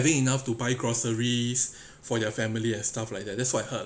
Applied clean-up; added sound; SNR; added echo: none; none; none; none.